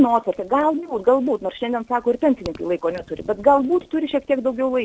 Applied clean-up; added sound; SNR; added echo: none; none; none; none.